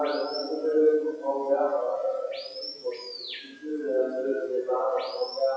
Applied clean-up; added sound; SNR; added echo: classical method WPE with log-MMSE.